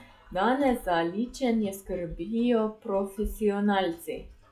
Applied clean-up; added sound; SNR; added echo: classical method log-MMSE.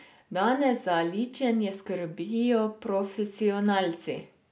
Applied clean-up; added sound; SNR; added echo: none; none; none; none.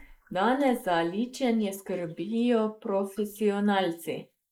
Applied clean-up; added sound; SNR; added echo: neural mask model Resemble Enhance denoiser.